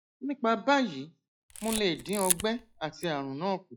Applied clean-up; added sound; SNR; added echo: classical method log-MMSE.